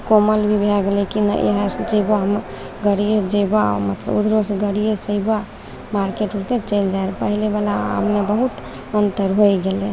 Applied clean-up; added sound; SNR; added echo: none; none; none; none.